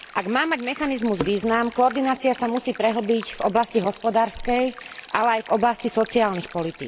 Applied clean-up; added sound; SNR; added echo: none; Stream; 20 dB; none.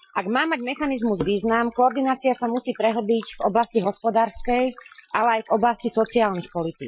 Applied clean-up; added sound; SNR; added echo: classical method Wiener filter.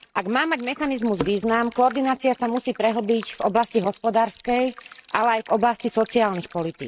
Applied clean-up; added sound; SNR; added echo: neural mask model RNNoise.